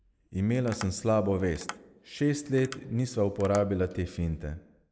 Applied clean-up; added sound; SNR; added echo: neural mask model Resemble Enhance denoiser.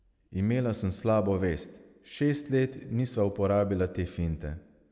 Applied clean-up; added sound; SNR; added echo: none; none; none; none.